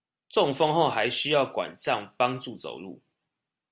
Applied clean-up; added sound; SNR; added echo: none; none; none; none.